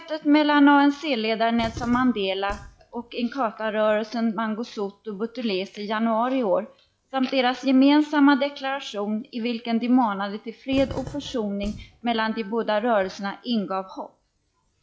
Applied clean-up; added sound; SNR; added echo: classical method log-MMSE.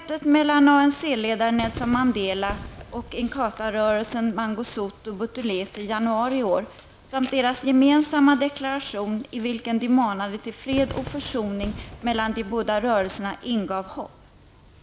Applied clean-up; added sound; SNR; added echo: none; Cheering / Fireworks; 19 dB; none.